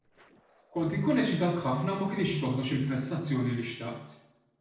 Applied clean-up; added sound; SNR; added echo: neural separator model SepFormer DNS4.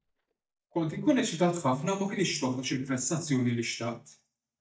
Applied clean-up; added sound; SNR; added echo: neural mask model DeepFilterNet 3.